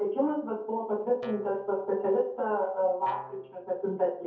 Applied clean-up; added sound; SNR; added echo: neural separator model SepFormer DNS4.